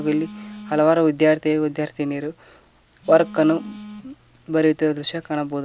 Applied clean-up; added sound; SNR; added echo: none; Telephone; 20 dB; none.